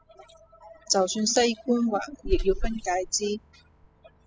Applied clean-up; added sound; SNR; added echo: classical method spectral subtraction.